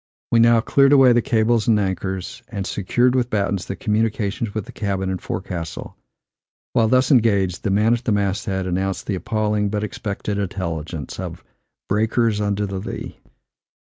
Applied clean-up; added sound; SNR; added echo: none; none; none; none.